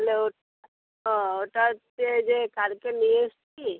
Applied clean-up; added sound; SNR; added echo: none; none; none; none.